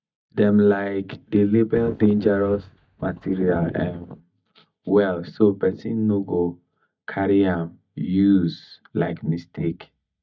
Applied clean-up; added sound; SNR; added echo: neural mask model DeepFilterNet 3.